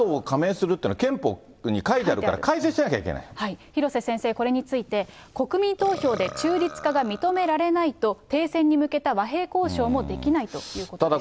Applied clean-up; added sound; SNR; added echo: none; Burping, eructation; 15 dB; none.